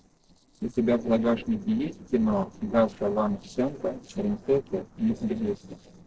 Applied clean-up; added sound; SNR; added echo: neural separator model SepFormer DNS4.